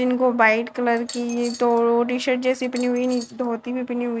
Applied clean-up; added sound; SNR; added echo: neural mask model RNNoise.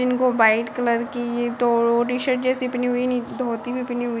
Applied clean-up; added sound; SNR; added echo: none; none; none; none.